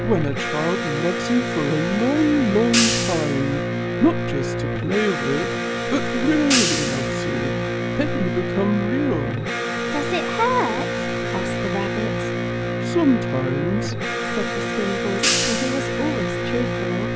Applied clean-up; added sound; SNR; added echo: none; Hi-hat + Electric guitar; -1 dB; none.